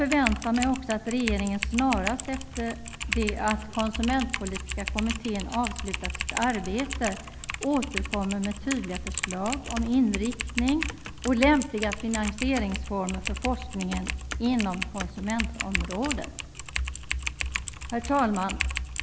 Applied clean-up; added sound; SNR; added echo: none; Typing; 4 dB; none.